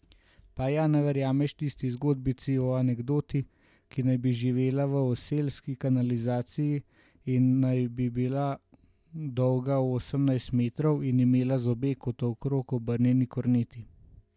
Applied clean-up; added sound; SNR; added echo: none; none; none; none.